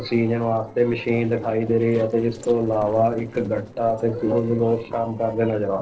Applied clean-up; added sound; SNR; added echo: neural separator model SepFormer DNS4.